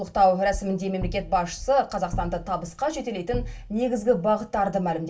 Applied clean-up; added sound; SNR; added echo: none; Bass drum; 10 dB; reverberation time 0.2 s.